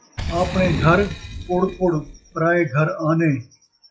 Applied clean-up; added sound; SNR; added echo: classical method log-MMSE.